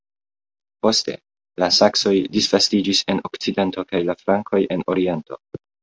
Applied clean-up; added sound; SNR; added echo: none; none; none; none.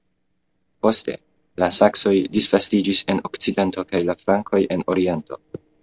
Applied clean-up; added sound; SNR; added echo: neural separator model SepFormer DNS4.